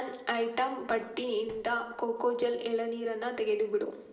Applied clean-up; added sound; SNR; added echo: neural separator model SepFormer DNS4.